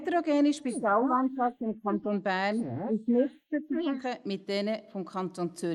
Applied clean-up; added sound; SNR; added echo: neural mask model Resemble Enhance denoiser.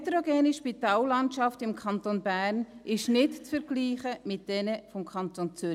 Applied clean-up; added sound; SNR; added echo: none; none; none; none.